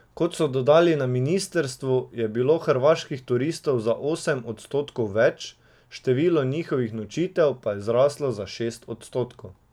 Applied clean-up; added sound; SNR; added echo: none; none; none; none.